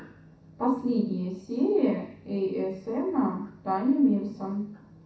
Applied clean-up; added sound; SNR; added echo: none; none; none; reverberation time 0.7 s.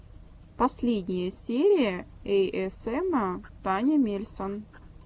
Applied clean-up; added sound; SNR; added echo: none; none; none; none.